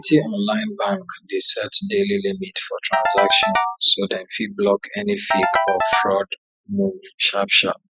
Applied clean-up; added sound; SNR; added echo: classical method Wiener filter.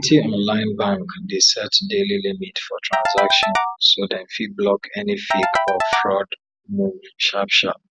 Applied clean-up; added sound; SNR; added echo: none; Ringtone / Keyboard (musical); 2 dB; none.